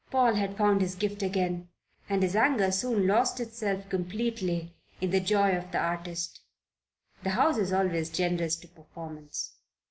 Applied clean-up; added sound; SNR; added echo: none; none; none; none.